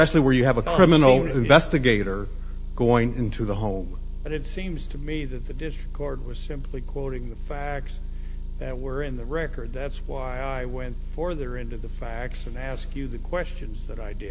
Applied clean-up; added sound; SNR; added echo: none; Motor vehicle (road) / Engine; 5 dB; none.